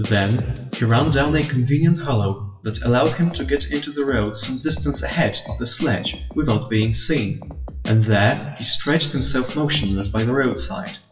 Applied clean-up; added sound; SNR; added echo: classical method WPE with log-MMSE.